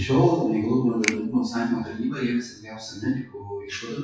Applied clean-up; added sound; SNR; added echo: classical method WPE with log-MMSE.